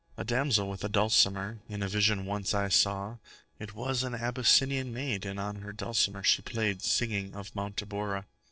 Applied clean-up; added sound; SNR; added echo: neural separator model SepFormer DNS4.